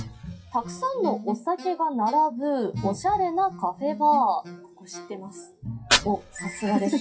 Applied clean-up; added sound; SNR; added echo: classical method WPE with log-MMSE.